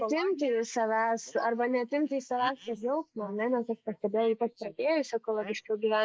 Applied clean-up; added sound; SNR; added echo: neural mask model Resemble Enhance denoiser.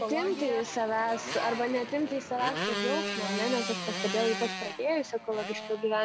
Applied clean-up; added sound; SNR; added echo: none; Motorcycle; 5 dB; none.